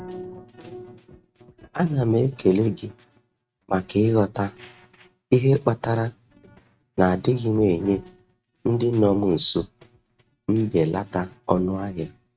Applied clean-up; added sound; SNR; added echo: neural mask model RNNoise.